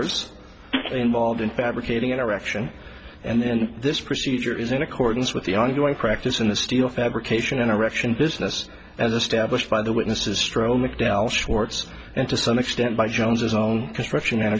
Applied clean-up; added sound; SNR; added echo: none; none; none; none.